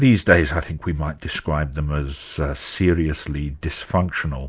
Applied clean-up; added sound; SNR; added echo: none; none; none; none.